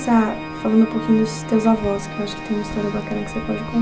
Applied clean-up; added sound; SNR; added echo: none; Organ; 10 dB; none.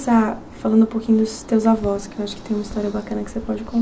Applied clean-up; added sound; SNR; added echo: none; none; none; none.